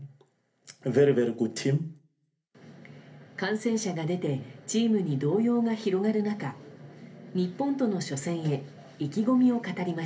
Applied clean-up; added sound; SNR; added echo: none; none; none; reverberation time 0.3 s.